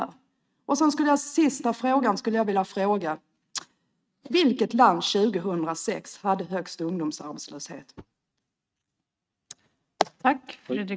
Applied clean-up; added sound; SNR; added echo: neural mask model RNNoise.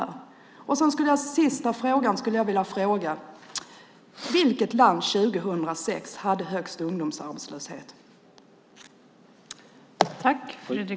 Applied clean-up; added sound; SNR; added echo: none; none; none; none.